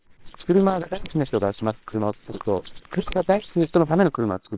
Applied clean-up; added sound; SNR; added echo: neural separator model SepFormer WHAMR!.